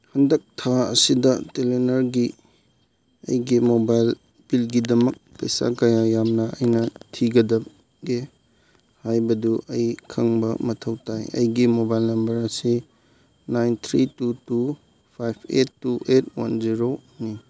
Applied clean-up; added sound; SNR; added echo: none; none; none; none.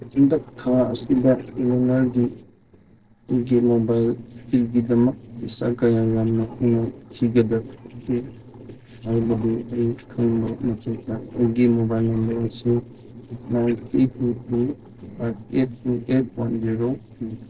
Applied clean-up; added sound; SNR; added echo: neural separator model SepFormer DNS4.